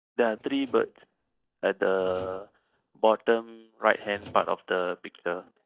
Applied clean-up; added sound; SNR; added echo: neural mask model DeepFilterNet 3.